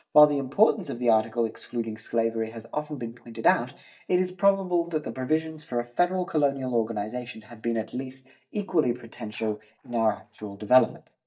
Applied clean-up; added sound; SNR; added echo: neural mask model DeepFilterNet 3.